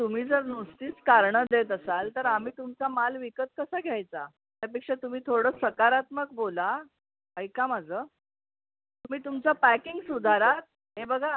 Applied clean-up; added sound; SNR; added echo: none; none; none; none.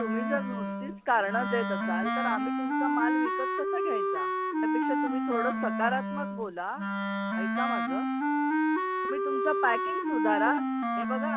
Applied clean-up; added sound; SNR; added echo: none; Wind instrument, woodwind instrument; -4 dB; none.